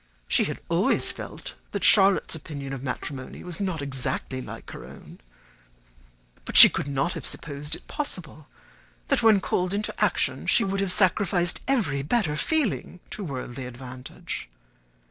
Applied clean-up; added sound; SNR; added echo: neural separator model SepFormer DNS4.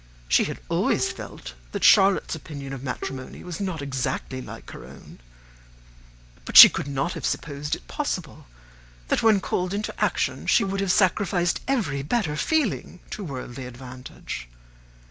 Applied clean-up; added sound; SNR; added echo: none; Bowed string instrument; 16 dB; none.